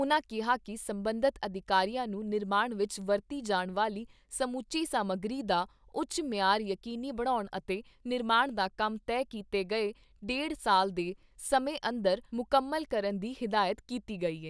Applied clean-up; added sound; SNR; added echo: none; none; none; none.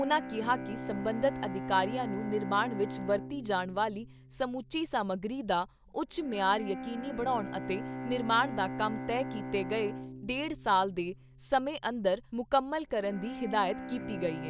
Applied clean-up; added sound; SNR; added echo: none; Bowed string instrument; 9 dB; none.